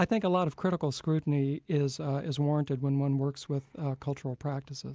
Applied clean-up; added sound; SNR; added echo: none; none; none; none.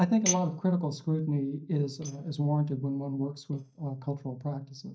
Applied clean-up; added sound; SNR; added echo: neural mask model DeepFilterNet 3.